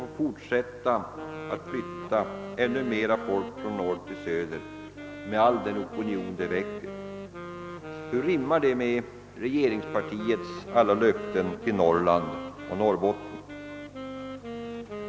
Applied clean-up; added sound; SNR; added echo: none; Wind instrument, woodwind instrument; 10 dB; none.